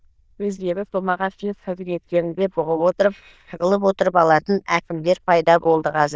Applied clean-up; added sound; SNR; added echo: neural diffusion model UNIVERSE++.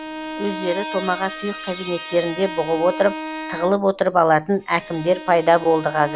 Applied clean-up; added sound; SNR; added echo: none; Bowed string instrument; 11 dB; none.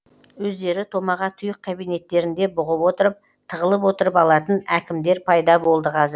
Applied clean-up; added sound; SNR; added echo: none; none; none; none.